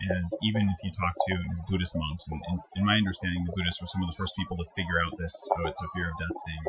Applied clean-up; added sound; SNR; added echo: classical method Wiener filter.